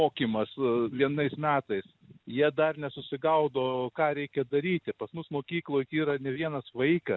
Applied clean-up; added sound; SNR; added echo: none; none; none; none.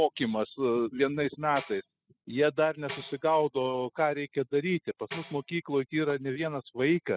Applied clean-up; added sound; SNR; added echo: classical method spectral subtraction.